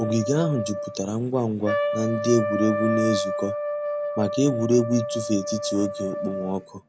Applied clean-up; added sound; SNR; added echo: none; Trumpet; 4 dB; none.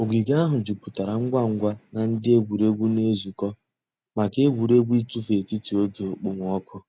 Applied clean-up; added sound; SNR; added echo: none; none; none; none.